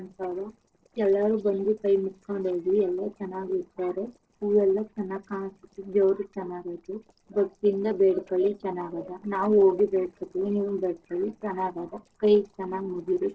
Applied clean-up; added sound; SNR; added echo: neural separator model SepFormer DNS4.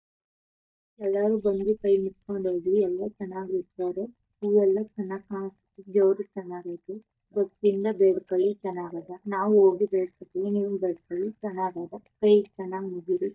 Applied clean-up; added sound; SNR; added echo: neural mask model DeepFilterNet 3.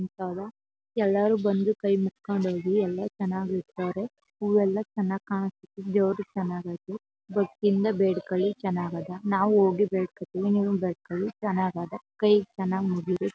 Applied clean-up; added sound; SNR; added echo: none; none; none; none.